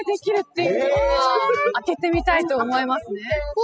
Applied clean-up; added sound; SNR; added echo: classical method spectral subtraction.